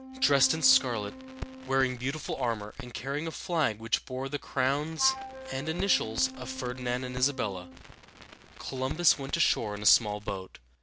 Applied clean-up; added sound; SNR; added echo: none; Wind instrument, woodwind instrument + Crackle; 13 dB; none.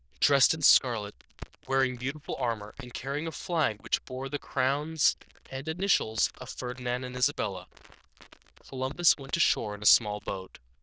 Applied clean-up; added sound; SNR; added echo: neural diffusion model UNIVERSE++.